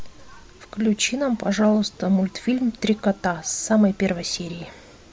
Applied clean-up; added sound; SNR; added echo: none; none; none; none.